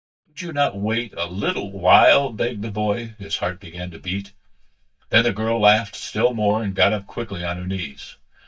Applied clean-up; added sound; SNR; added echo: neural mask model DeepFilterNet 3.